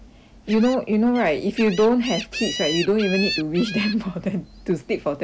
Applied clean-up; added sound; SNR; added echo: none; Gull, seagull; 11 dB; none.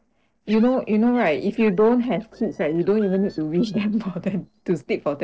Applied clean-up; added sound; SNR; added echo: neural separator model SepFormer DNS4.